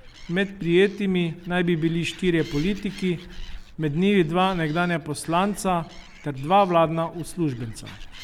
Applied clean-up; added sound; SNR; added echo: none; Animal; 17 dB; none.